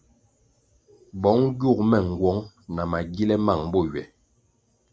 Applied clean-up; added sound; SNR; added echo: none; none; none; none.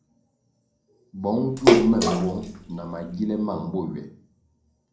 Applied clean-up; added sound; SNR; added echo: none; Splash, splatter; -4 dB; reverberation time 0.6 s.